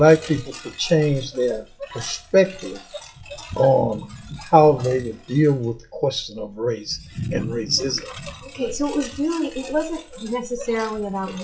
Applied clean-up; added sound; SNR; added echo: classical method WPE with log-MMSE.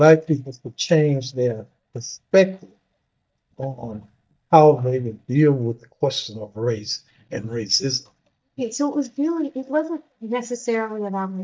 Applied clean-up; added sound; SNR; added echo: neural mask model DeepFilterNet 3.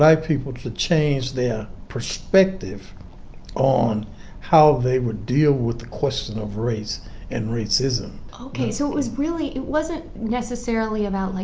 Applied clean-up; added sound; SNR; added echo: none; none; none; none.